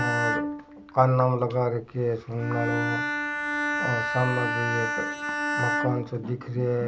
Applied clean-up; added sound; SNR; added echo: none; Bowed string instrument; 2 dB; none.